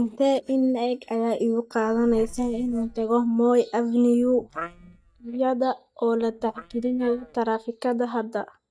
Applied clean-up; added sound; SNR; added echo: neural mask model DeepFilterNet 3.